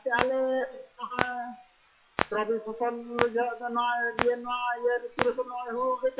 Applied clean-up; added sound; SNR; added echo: classical method WPE with log-MMSE.